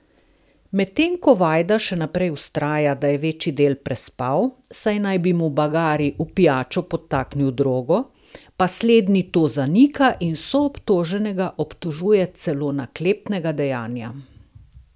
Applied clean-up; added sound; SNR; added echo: none; none; none; none.